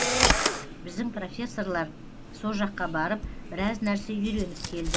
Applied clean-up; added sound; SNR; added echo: none; Camera; -1 dB; none.